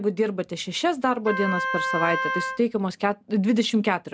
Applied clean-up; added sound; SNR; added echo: none; Wind instrument, woodwind instrument; 4 dB; none.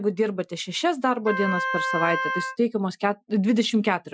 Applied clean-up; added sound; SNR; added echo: classical method Wiener filter.